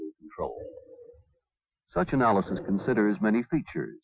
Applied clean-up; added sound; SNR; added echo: classical method Wiener filter.